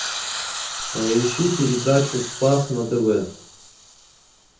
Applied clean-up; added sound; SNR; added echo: none; Hiss; 8 dB; reverberation time 0.6 s.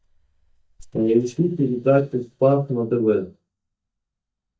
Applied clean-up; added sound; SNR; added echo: neural mask model DeepFilterNet 3.